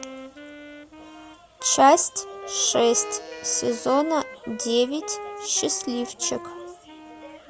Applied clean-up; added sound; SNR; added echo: none; Wind instrument, woodwind instrument + Alarm; 14 dB; none.